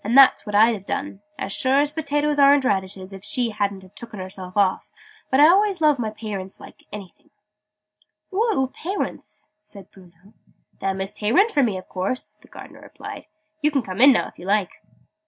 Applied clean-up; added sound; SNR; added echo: none; none; none; none.